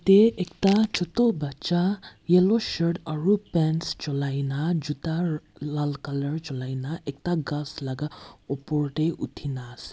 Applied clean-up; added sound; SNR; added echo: none; none; none; none.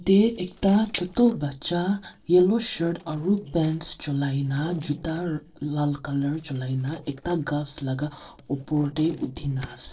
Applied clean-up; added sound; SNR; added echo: neural separator model SepFormer DNS4.